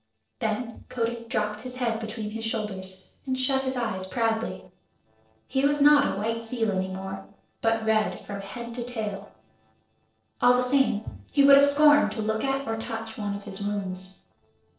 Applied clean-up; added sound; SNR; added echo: neural separator model SepFormer DNS4.